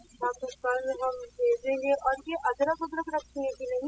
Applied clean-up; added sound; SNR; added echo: classical method spectral subtraction.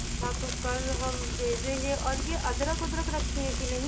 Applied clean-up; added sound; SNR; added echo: none; Frying (food); -2 dB; none.